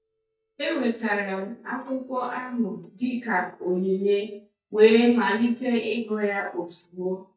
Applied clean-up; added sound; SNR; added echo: neural mask model DeepFilterNet 3.